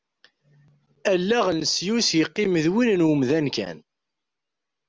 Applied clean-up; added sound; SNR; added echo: none; none; none; none.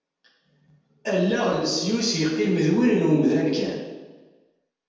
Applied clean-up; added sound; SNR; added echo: none; none; none; reverberation time 1.1 s.